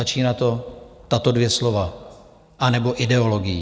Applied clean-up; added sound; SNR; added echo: none; none; none; none.